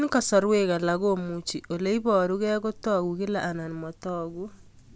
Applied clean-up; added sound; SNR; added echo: none; none; none; none.